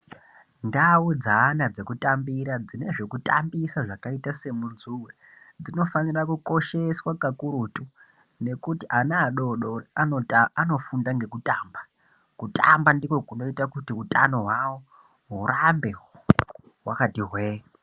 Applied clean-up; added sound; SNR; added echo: none; none; none; none.